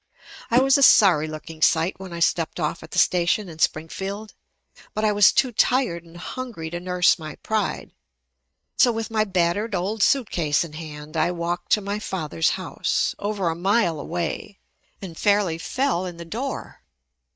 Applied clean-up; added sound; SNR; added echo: neural mask model RNNoise.